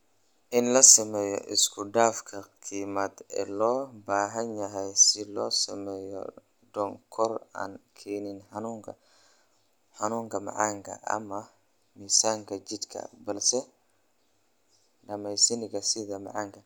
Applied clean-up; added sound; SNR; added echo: none; none; none; none.